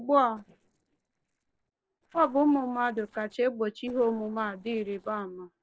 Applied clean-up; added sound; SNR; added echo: neural separator model SepFormer DNS4.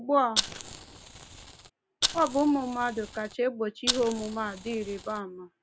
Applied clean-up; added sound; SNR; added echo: none; Fire; 5 dB; none.